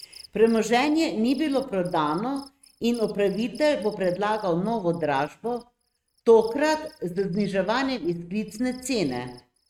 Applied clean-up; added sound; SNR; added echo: neural mask model RNNoise.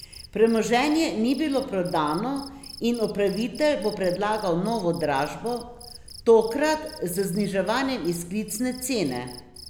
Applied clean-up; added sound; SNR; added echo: none; Cricket; 19 dB; none.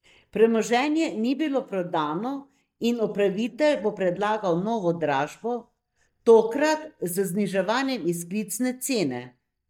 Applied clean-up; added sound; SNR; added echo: neural mask model DeepFilterNet 3.